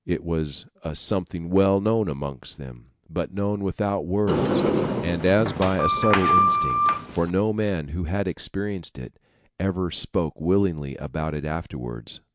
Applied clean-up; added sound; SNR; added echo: none; Sliding door; -3 dB; none.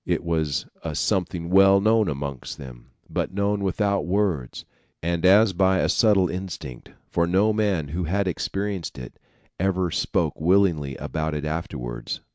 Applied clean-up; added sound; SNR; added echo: none; none; none; none.